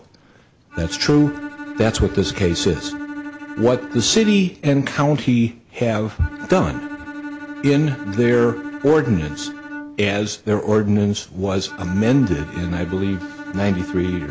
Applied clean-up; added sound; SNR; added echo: none; Bowed string instrument; 13 dB; none.